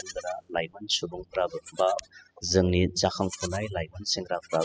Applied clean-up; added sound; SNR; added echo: classical method spectral subtraction.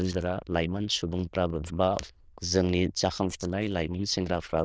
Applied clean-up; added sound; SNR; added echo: neural diffusion model UNIVERSE++.